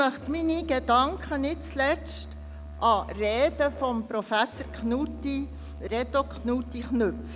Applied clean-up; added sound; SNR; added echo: none; Musical instrument; 12 dB; none.